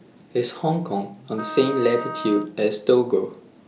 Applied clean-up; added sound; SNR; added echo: none; Wind instrument, woodwind instrument; 11 dB; none.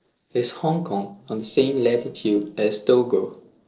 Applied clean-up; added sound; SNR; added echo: neural separator model SepFormer DNS4.